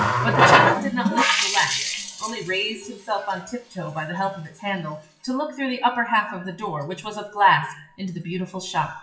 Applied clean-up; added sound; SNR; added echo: classical method WPE with log-MMSE.